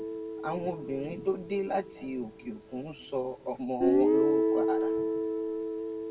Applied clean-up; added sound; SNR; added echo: none; Guitar; -5 dB; reverberation time 1.5 s.